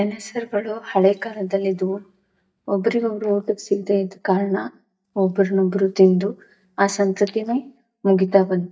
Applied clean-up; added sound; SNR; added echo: neural mask model DeepFilterNet 3.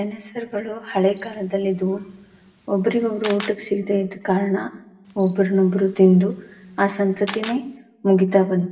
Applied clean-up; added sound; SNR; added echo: none; Camera; 17 dB; reverberation time 1.0 s.